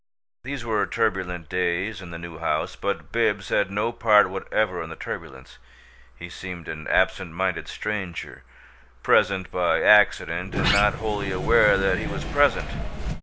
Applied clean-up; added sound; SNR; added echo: none; Sliding door; 3 dB; none.